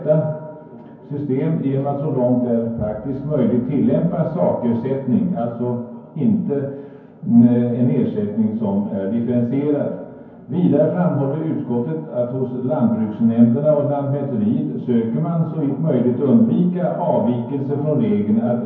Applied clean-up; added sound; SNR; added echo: none; none; none; reverberation time 0.9 s.